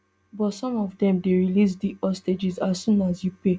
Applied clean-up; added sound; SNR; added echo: none; none; none; none.